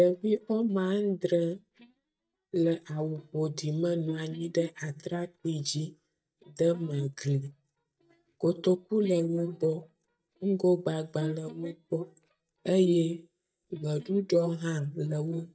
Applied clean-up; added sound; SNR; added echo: neural mask model DeepFilterNet 3.